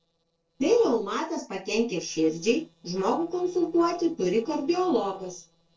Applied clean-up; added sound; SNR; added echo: neural separator model SepFormer DNS4.